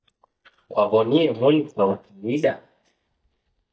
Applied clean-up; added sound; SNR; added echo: neural mask model DeepFilterNet 3.